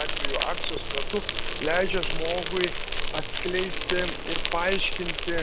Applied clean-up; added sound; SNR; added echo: none; Insect; -3 dB; none.